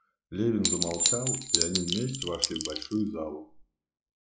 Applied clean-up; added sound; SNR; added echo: classical method log-MMSE.